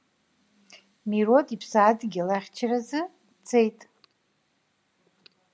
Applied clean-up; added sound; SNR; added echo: none; none; none; none.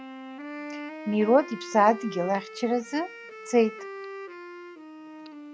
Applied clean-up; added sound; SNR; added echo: none; Wind instrument, woodwind instrument; 12 dB; none.